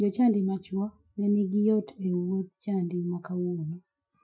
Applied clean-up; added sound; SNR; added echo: classical method Wiener filter.